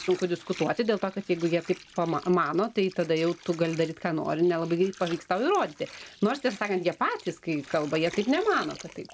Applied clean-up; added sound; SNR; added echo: none; Water; 20 dB; none.